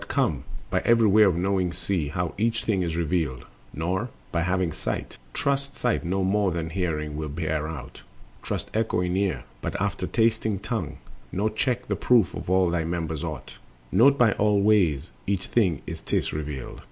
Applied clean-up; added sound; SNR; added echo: none; none; none; none.